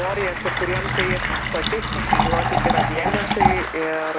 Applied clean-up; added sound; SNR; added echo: none; Applause + Fill (with liquid); -4 dB; none.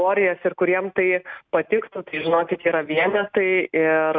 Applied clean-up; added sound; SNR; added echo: none; none; none; none.